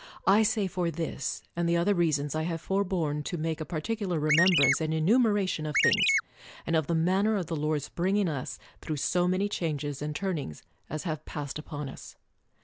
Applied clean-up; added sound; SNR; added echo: none; Chirp, tweet; -3 dB; none.